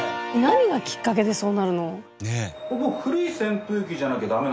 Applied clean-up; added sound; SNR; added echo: none; Bowed string instrument; 7 dB; none.